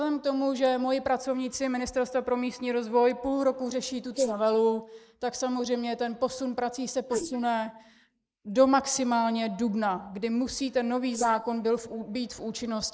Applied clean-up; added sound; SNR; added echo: neural mask model Resemble Enhance denoiser.